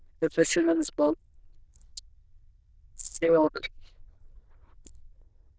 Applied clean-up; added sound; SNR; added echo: neural diffusion model UNIVERSE++.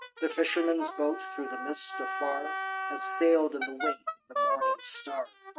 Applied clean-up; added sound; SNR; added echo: neural mask model RNNoise.